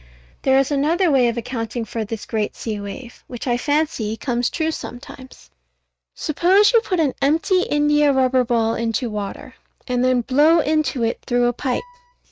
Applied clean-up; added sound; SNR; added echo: neural mask model RNNoise.